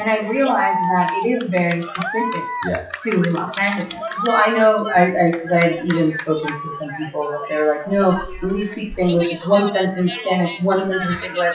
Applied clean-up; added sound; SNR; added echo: classical method WPE with log-MMSE.